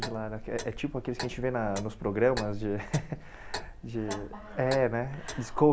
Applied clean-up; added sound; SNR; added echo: none; Clock; 10 dB; none.